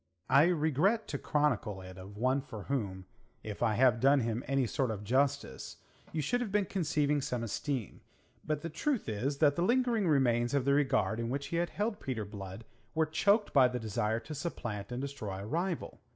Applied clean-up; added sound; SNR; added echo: none; none; none; none.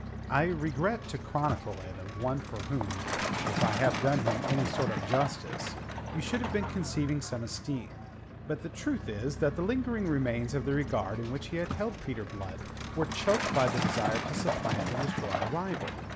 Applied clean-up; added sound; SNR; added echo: none; Truck; 3 dB; none.